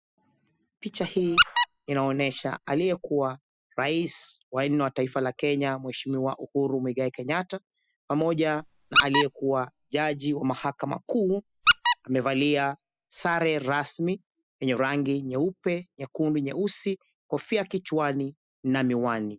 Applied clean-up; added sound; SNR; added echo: classical method spectral subtraction.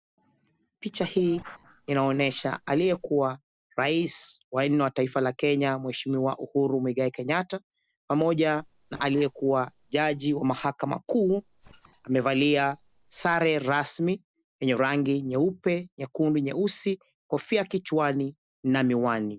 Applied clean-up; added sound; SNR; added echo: neural separator model SepFormer DNS4.